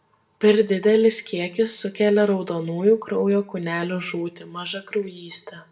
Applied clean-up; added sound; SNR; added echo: none; none; none; reverberation time 0.4 s.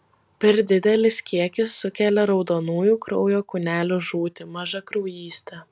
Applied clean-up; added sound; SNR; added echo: none; none; none; none.